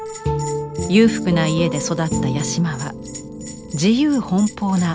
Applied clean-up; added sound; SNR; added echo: none; Bell; 18 dB; none.